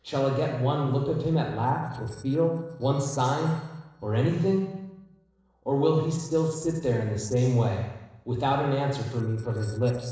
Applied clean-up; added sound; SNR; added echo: neural separator model SepFormer DNS4.